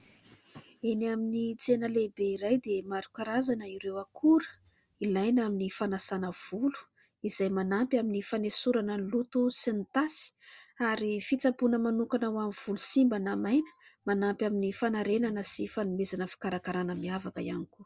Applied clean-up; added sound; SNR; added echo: none; none; none; none.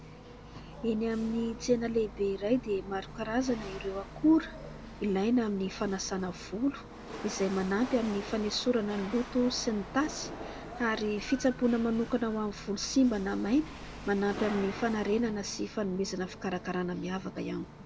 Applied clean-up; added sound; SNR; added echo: none; Rattle / Chatter / Hiss / Engine / Mechanisms; 13 dB; none.